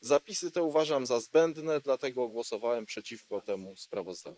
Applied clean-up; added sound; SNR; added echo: neural mask model Resemble Enhance denoiser.